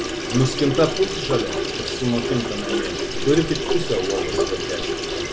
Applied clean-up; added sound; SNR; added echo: none; Sink (filling or washing) / Water tap, faucet; 1 dB; none.